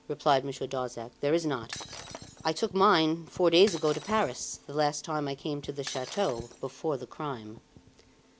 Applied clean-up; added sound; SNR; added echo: none; Shatter; 16 dB; none.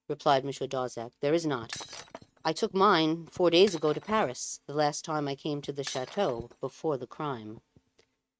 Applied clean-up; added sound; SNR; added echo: neural mask model RNNoise.